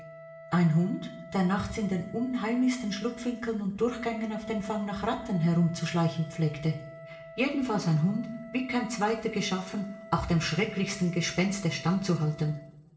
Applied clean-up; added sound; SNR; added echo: none; Wind instrument, woodwind instrument; 18 dB; reverberation time 0.8 s.